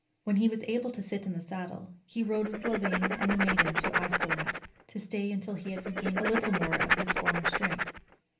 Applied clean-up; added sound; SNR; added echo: none; Writing; -1 dB; reverberation time 0.3 s.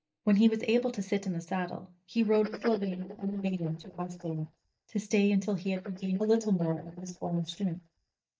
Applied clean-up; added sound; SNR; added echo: neural mask model DeepFilterNet 3.